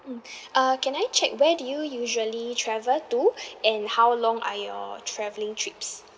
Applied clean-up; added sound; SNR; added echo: none; none; none; none.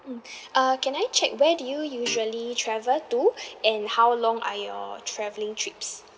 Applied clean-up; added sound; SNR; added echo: none; Guitar; 20 dB; none.